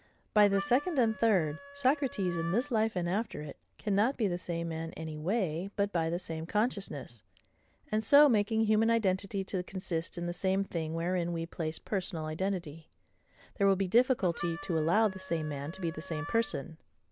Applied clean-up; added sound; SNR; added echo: none; Harmonica; 16 dB; none.